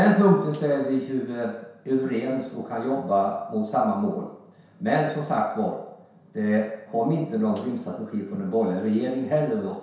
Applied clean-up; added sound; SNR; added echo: none; Tambourine; 14 dB; reverberation time 0.7 s.